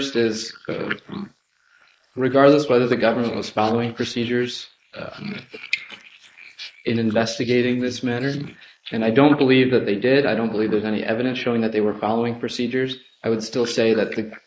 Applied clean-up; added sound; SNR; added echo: neural mask model Resemble Enhance denoiser.